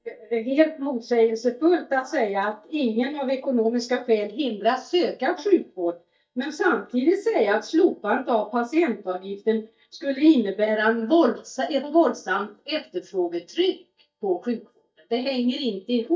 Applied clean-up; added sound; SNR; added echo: neural mask model DeepFilterNet 3.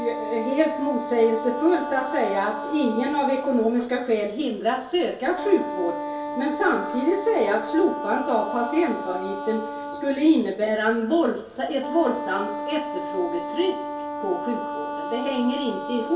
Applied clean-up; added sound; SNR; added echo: none; Wind instrument, woodwind instrument; 8 dB; reverberation time 0.3 s.